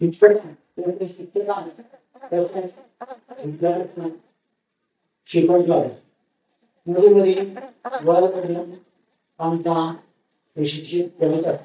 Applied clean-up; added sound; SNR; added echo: neural mask model DeepFilterNet 3.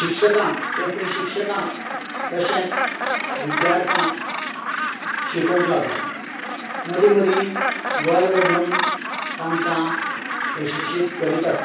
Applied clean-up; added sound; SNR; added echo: none; Gull, seagull; 2 dB; reverberation time 0.6 s.